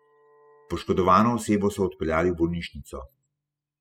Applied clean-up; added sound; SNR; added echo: classical method spectral subtraction.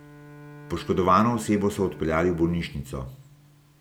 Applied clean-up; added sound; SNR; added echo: none; Bowed string instrument; 19 dB; none.